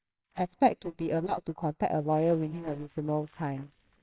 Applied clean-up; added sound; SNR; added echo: neural separator model SepFormer WHAMR!.